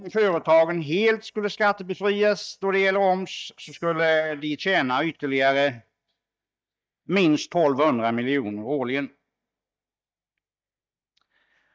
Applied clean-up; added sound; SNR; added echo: neural mask model DeepFilterNet 3.